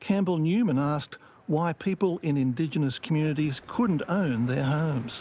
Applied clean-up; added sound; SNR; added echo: none; none; none; none.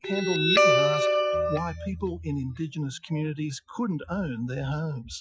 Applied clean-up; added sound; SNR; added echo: classical method Wiener filter.